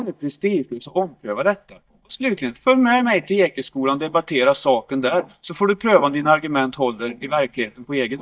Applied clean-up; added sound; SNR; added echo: neural mask model DeepFilterNet 3.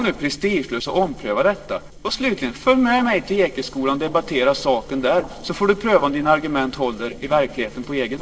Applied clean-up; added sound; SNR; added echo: neural separator model SepFormer DNS4.